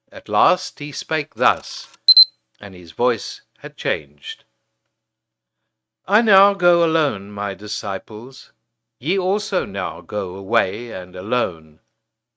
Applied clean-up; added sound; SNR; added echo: neural mask model RNNoise.